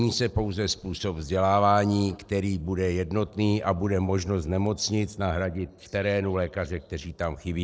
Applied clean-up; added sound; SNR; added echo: neural separator model SepFormer DNS4.